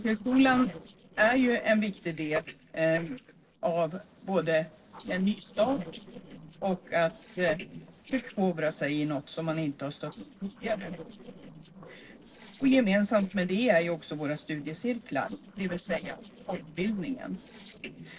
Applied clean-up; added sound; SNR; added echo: neural separator model SepFormer DNS4.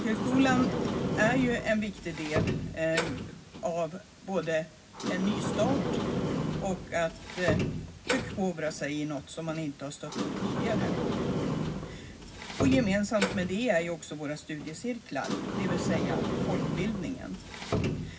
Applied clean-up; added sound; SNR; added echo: none; Sliding door; 1 dB; reverberation time 0.4 s.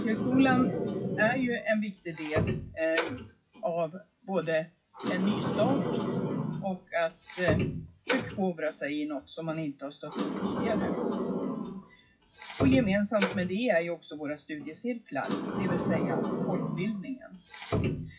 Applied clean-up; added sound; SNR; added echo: classical method WPE with log-MMSE.